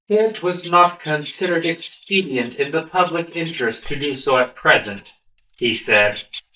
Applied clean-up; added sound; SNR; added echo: neural mask model DeepFilterNet 3.